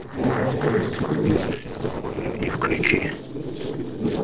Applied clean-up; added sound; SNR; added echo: neural separator model SepFormer DNS4.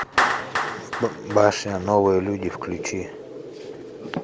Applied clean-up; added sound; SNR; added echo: none; Clapping; 6 dB; none.